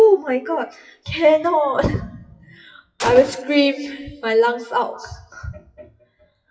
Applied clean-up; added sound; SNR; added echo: classical method WPE with log-MMSE.